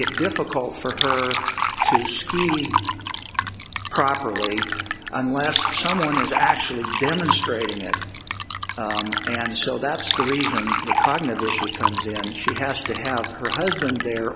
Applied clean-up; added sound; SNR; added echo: none; Fill (with liquid); 0 dB; none.